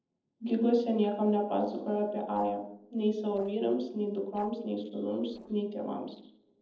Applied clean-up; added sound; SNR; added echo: neural separator model SepFormer DNS4.